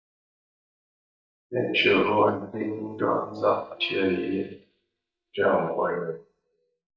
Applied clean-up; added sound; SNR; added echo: neural mask model DeepFilterNet 3.